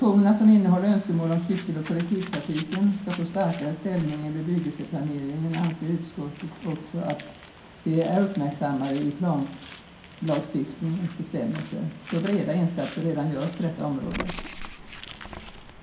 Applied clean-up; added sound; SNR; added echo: none; Bird; 17 dB; reverberation time 0.5 s.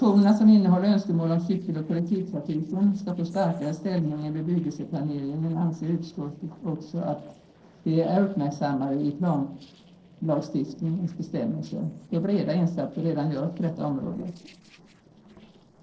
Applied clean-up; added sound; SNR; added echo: neural separator model SepFormer DNS4.